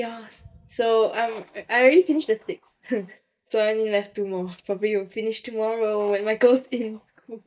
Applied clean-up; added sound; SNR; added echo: neural mask model DeepFilterNet 3.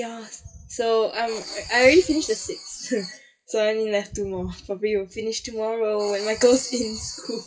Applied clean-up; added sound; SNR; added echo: classical method WPE with log-MMSE.